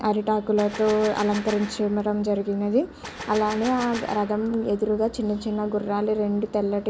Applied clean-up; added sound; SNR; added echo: none; Gunshot, gunfire; 14 dB; none.